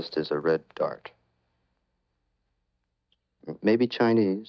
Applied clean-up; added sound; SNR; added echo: neural mask model DeepFilterNet 3.